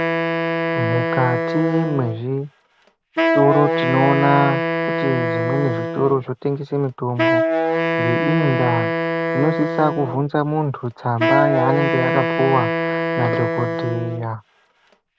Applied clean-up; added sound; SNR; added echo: none; Wind instrument, woodwind instrument; 0 dB; none.